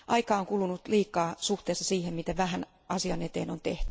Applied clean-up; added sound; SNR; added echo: none; none; none; none.